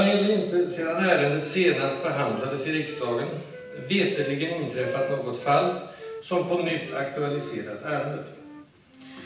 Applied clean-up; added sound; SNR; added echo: none; Wind instrument, woodwind instrument; 14 dB; reverberation time 0.9 s.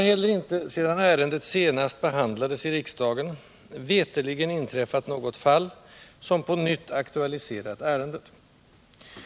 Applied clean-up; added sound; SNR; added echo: none; none; none; none.